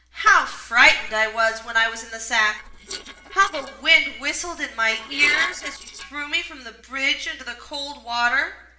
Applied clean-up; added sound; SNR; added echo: neural separator model SepFormer DNS4.